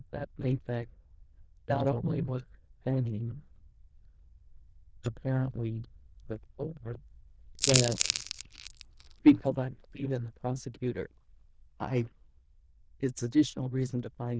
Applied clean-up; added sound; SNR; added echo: neural diffusion model UNIVERSE++.